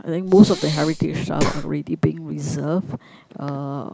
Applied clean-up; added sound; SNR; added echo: none; Breathing; 7 dB; none.